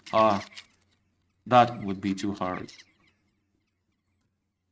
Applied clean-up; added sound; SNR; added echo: neural mask model RNNoise.